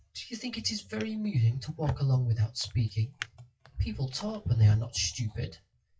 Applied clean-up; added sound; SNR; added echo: classical method WPE with log-MMSE.